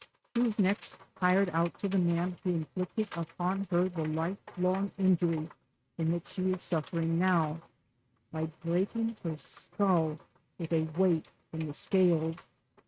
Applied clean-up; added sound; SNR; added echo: neural mask model RNNoise.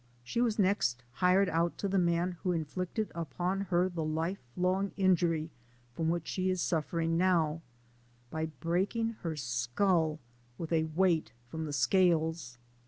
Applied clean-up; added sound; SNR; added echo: none; none; none; none.